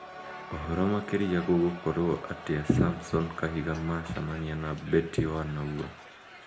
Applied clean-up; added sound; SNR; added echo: none; Crowd; 15 dB; reverberation time 0.4 s.